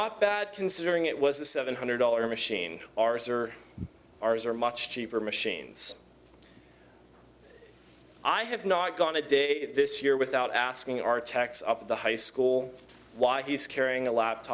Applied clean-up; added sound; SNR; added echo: none; none; none; none.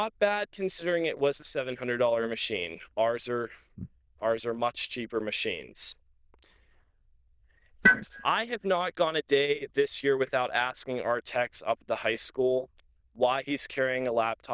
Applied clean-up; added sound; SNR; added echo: neural diffusion model UNIVERSE++.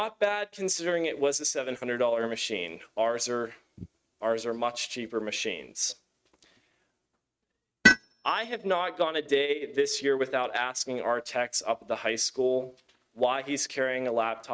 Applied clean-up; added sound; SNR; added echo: neural mask model RNNoise.